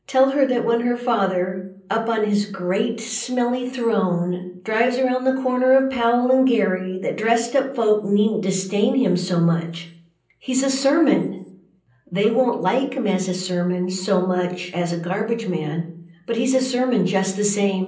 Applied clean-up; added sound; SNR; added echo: none; none; none; reverberation time 0.6 s.